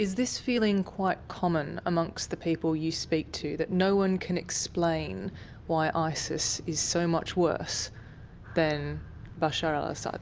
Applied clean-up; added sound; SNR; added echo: none; none; none; none.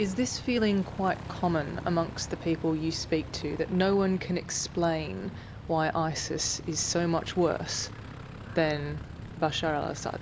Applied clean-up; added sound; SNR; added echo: none; Aircraft; 13 dB; none.